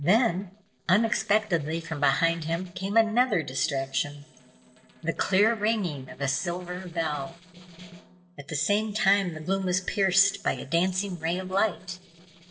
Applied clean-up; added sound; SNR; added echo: neural separator model SepFormer DNS4.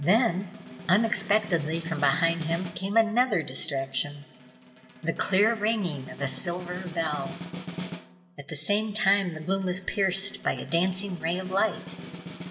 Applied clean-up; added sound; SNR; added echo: none; Snare drum; 13 dB; reverberation time 1.6 s.